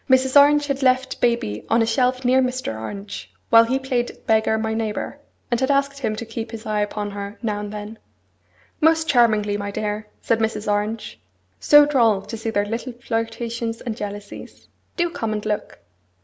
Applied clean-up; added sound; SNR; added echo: none; none; none; none.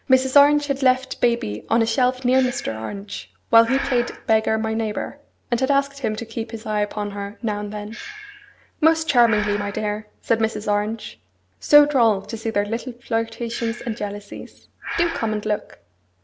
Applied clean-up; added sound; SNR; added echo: none; Breathing; 16 dB; none.